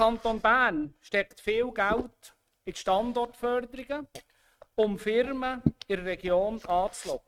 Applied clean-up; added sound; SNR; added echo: neural mask model RNNoise.